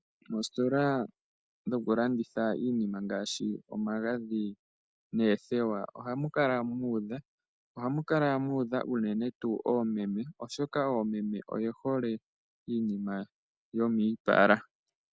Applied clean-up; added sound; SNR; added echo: none; none; none; none.